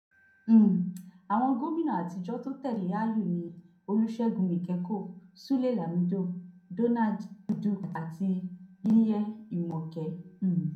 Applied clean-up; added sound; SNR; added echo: none; none; none; reverberation time 0.6 s.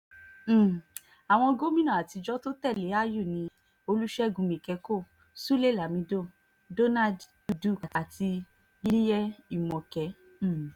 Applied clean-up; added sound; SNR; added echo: none; none; none; none.